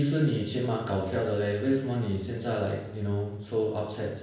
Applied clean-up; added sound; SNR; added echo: none; none; none; reverberation time 0.9 s.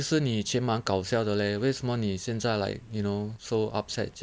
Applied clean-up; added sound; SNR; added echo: none; none; none; none.